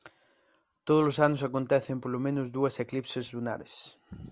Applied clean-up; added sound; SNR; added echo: none; none; none; none.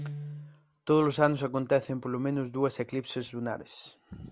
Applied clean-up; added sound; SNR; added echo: none; Guitar; 17 dB; none.